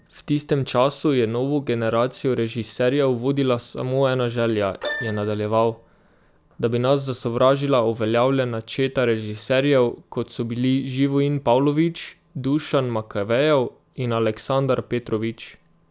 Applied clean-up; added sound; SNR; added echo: none; Keyboard (musical); 16 dB; none.